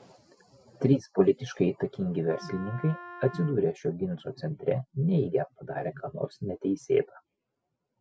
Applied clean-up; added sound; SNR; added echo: none; Wind instrument, woodwind instrument; 16 dB; none.